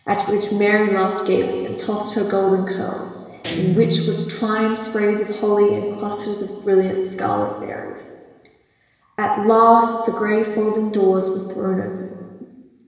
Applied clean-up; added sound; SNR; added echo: none; Guitar; 8 dB; reverberation time 1.6 s.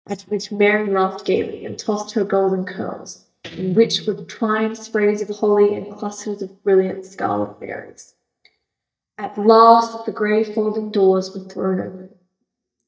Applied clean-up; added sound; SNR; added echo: neural mask model DeepFilterNet 3.